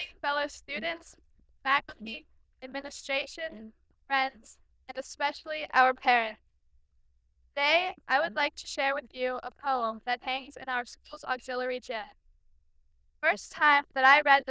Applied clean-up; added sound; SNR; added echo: neural diffusion model UNIVERSE++.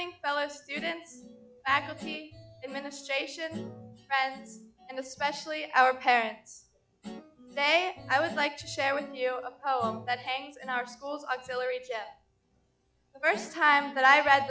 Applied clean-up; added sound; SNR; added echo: classical method log-MMSE.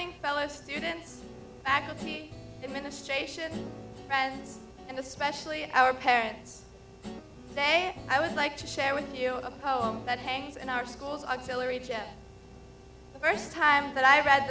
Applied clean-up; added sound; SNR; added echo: none; Guitar; 15 dB; none.